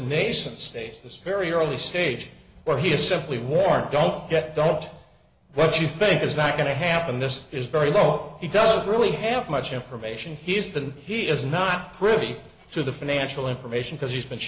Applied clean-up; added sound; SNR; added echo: none; none; none; none.